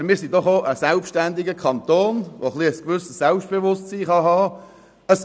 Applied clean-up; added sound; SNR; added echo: none; none; none; none.